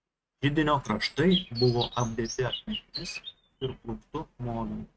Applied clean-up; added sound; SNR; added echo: neural mask model RNNoise.